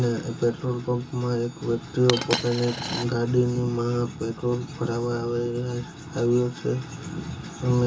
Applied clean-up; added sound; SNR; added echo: none; Coin (dropping); 4 dB; reverberation time 0.2 s.